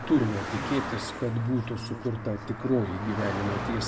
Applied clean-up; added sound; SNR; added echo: none; Car passing by; 7 dB; reverberation time 1.0 s.